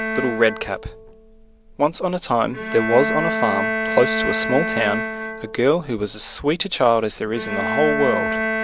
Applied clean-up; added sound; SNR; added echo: none; Bowed string instrument; 4 dB; none.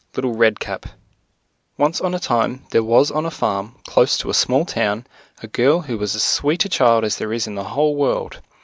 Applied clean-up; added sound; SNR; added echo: none; none; none; none.